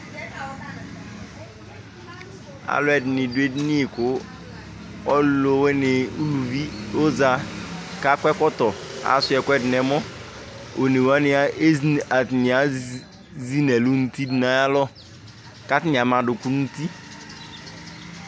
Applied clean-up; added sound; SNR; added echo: none; none; none; none.